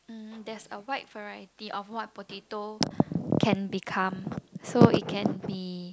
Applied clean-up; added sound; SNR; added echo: none; none; none; none.